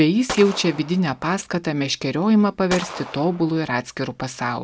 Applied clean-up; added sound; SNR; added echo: none; Gunshot, gunfire; 14 dB; none.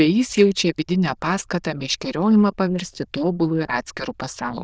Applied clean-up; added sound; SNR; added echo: neural diffusion model UNIVERSE++.